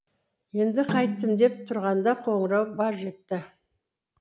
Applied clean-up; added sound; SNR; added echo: none; Snare drum; 9 dB; none.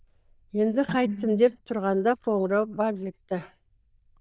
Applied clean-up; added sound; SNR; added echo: neural diffusion model UNIVERSE++.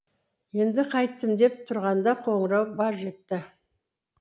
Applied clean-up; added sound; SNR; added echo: none; none; none; none.